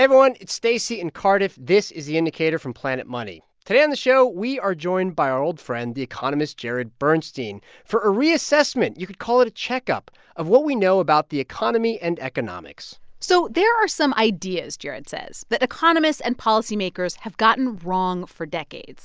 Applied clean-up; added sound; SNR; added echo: none; none; none; none.